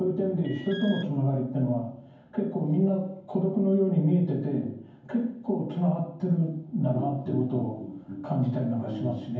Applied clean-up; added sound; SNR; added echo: none; Alarm; 17 dB; reverberation time 0.9 s.